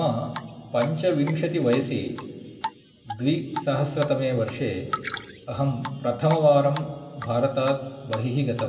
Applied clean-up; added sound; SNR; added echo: none; Drip; 13 dB; reverberation time 2.3 s.